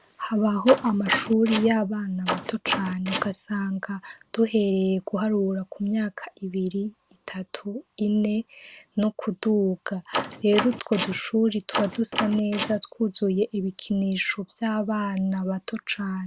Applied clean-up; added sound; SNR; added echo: none; Door; 6 dB; none.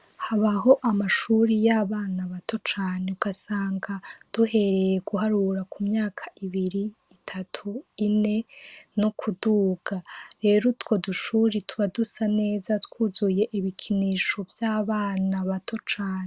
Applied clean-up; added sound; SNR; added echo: none; none; none; none.